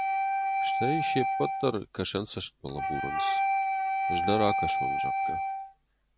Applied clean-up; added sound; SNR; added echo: none; Wind instrument, woodwind instrument; -4 dB; none.